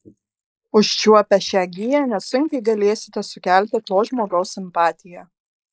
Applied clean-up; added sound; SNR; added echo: neural mask model Resemble Enhance denoiser.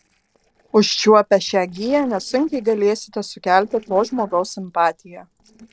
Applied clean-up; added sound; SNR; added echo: neural separator model SepFormer DNS4.